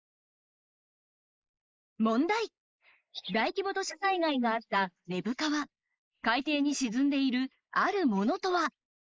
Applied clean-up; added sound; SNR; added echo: neural mask model Resemble Enhance denoiser.